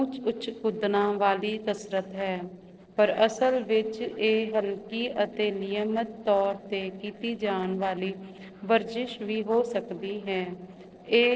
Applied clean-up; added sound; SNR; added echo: neural separator model SepFormer DNS4.